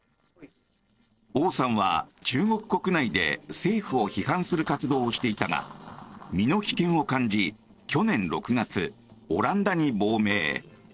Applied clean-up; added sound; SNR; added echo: neural separator model SepFormer DNS4.